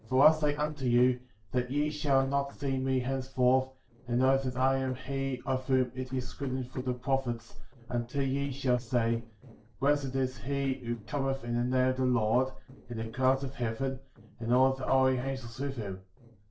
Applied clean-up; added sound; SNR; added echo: neural separator model SepFormer DNS4.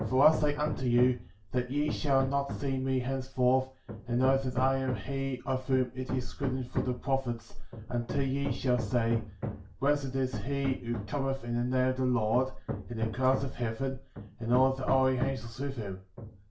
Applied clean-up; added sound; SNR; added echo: none; Hammer; 10 dB; reverberation time 0.3 s.